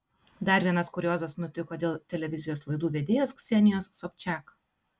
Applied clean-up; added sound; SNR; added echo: none; none; none; none.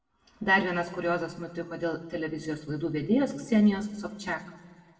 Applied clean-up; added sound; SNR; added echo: none; none; none; reverberation time 1.4 s.